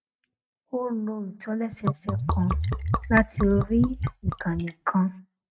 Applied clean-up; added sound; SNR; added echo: neural mask model RNNoise.